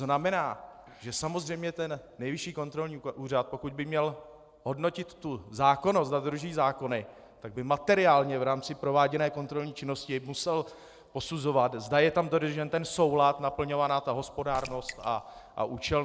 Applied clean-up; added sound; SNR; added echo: neural separator model SepFormer DNS4.